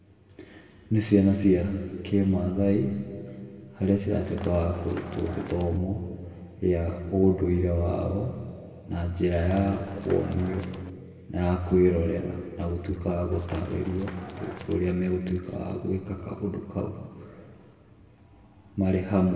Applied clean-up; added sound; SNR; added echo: none; Run; 17 dB; reverberation time 2.1 s.